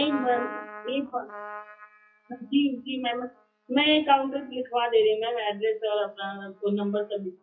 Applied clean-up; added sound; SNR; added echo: classical method WPE with log-MMSE.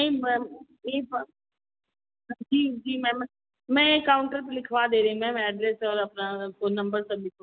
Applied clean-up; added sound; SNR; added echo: none; none; none; none.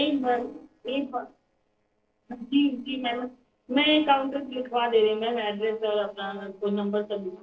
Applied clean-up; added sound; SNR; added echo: neural separator model SepFormer DNS4.